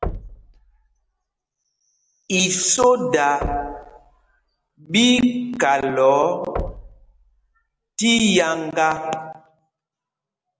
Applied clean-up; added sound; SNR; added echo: none; Knock; 14 dB; none.